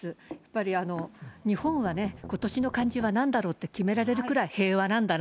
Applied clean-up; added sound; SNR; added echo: none; Strum; 14 dB; none.